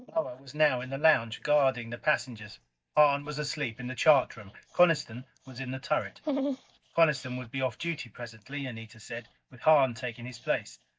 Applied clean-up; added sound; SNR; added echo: neural mask model DeepFilterNet 3.